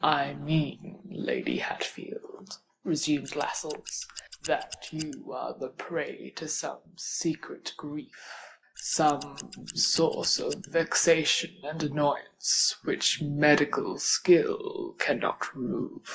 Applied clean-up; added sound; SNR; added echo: classical method log-MMSE.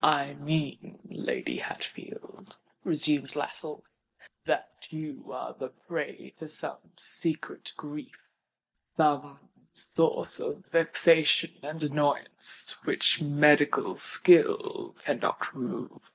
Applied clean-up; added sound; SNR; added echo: neural mask model DeepFilterNet 3.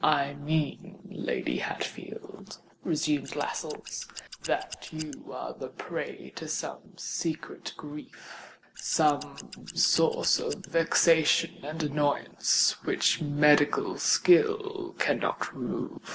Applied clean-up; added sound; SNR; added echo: neural separator model SepFormer DNS4.